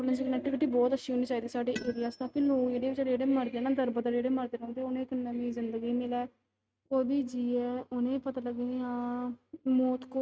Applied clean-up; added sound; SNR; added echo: neural mask model RNNoise.